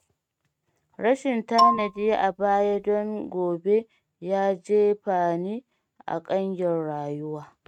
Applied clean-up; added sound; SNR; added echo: neural mask model RNNoise.